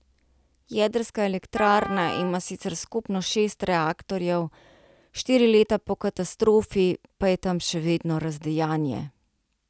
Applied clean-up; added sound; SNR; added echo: none; Wind instrument, woodwind instrument; 10 dB; none.